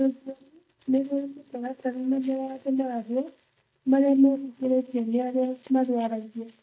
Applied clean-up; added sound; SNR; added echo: neural mask model DeepFilterNet 3.